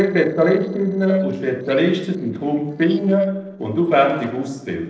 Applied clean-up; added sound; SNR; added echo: neural separator model SepFormer DNS4.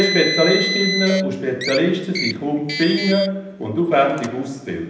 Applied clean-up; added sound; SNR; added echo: none; Car; 7 dB; reverberation time 0.8 s.